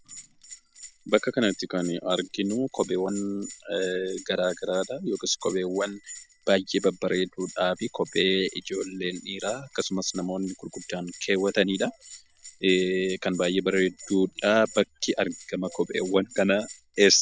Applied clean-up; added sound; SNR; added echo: none; Bell; 19 dB; none.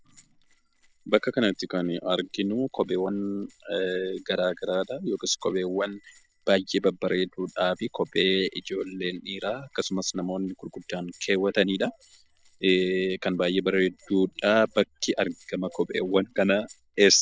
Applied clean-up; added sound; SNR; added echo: neural separator model SepFormer DNS4.